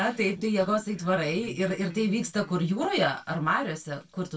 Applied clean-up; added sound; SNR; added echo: neural separator model SepFormer DNS4.